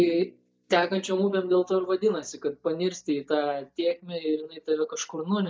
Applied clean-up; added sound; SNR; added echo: neural mask model DeepFilterNet 3.